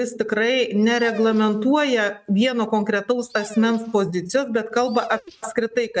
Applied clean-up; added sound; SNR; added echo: neural mask model RNNoise.